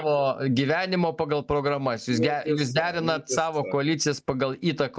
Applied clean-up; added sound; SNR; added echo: none; none; none; none.